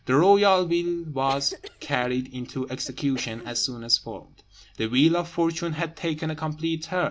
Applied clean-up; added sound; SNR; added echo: none; Cough; 20 dB; none.